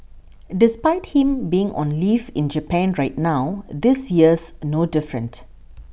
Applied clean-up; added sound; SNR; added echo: none; none; none; none.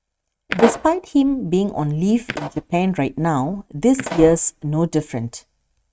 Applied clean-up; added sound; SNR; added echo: neural mask model RNNoise.